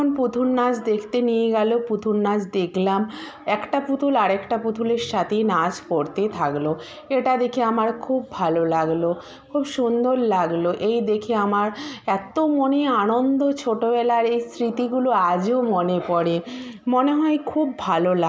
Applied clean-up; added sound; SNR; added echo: none; none; none; none.